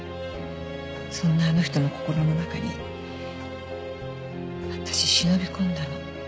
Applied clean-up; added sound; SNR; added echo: none; none; none; none.